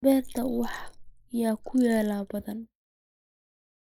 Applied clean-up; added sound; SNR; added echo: neural mask model Resemble Enhance denoiser.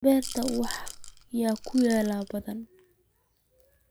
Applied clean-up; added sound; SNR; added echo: none; Rattle / Rattle (instrument); 10 dB; none.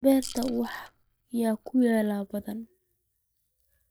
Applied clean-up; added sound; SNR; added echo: neural mask model DeepFilterNet 3.